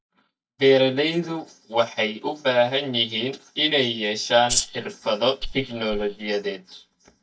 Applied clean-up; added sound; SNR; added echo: neural mask model DeepFilterNet 3.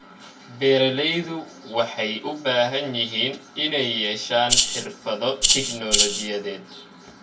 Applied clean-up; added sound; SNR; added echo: none; Rattle (instrument); -5 dB; reverberation time 0.1 s.